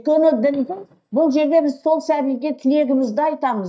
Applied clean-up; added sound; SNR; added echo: neural mask model DeepFilterNet 3.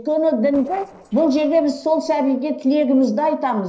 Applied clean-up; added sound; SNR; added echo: neural separator model SepFormer DNS4.